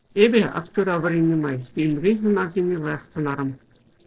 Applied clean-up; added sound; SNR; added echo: neural separator model SepFormer DNS4.